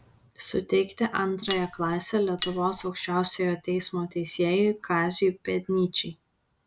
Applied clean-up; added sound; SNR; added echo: none; Cutlery, silverware; 10 dB; none.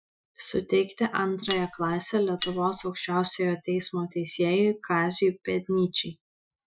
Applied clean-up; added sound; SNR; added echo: classical method Wiener filter.